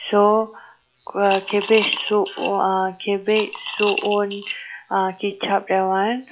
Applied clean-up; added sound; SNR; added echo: classical method log-MMSE.